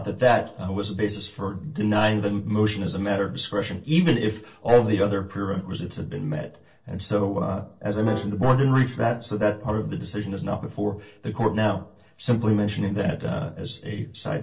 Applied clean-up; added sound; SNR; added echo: neural separator model SepFormer DNS4.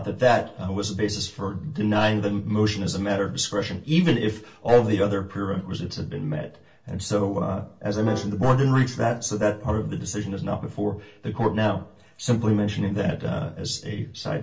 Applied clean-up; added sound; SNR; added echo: none; Piano; 17 dB; reverberation time 0.2 s.